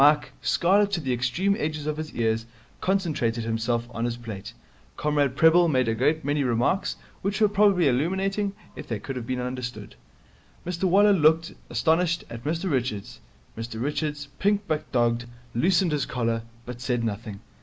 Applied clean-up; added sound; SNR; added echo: none; none; none; none.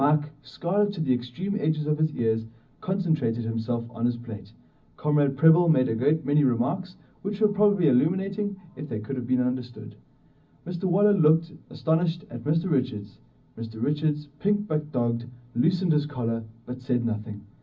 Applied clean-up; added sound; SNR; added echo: none; none; none; reverberation time 0.4 s.